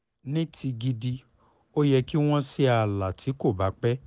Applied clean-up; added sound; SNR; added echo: none; none; none; none.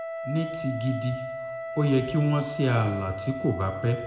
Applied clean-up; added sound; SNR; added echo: none; Wind instrument, woodwind instrument; 8 dB; reverberation time 0.9 s.